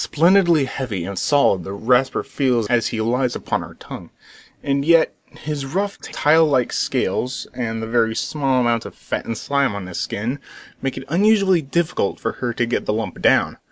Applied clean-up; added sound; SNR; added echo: neural mask model Resemble Enhance denoiser.